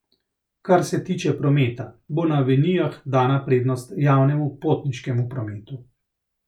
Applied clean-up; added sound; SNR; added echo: none; none; none; none.